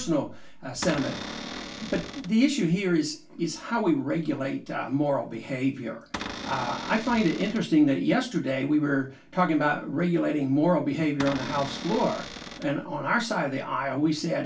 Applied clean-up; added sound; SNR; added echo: none; Cupboard open or close / Door; 10 dB; reverberation time 0.3 s.